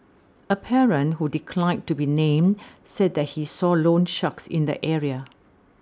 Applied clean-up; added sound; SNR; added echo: none; none; none; none.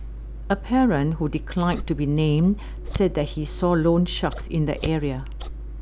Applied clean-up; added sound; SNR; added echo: none; Scissors; 9 dB; none.